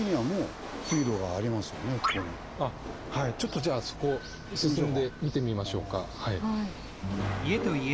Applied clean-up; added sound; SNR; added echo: none; Rattle / Chatter / Hiss / Engine / Mechanisms; 11 dB; none.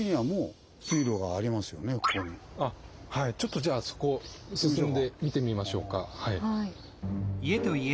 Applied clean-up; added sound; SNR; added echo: none; none; none; none.